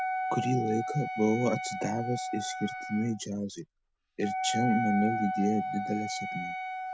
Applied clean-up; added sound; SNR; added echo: none; Wind instrument, woodwind instrument; 3 dB; none.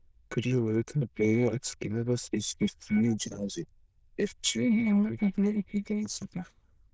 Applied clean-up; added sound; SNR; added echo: neural diffusion model UNIVERSE++.